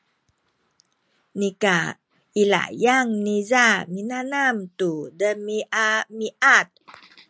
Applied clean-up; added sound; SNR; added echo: none; none; none; none.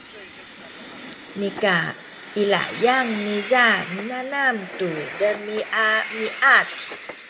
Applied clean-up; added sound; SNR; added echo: none; Train; 12 dB; reverberation time 0.8 s.